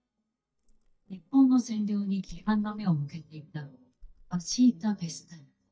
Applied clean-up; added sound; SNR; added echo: neural mask model DeepFilterNet 3.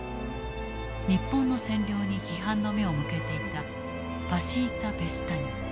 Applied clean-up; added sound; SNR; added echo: none; none; none; none.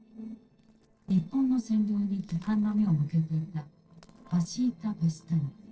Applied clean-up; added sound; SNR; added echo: neural separator model SepFormer DNS4.